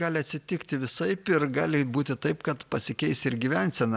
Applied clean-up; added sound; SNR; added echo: none; none; none; none.